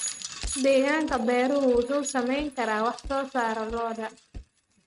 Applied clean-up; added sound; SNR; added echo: neural mask model RNNoise.